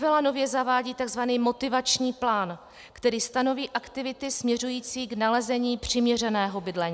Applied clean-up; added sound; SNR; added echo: none; none; none; none.